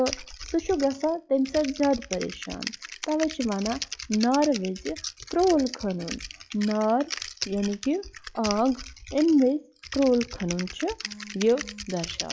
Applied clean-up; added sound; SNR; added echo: classical method log-MMSE.